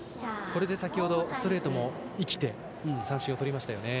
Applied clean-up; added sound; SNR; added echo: none; none; none; none.